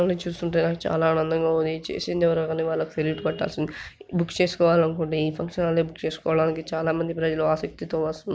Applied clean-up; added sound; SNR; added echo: none; none; none; none.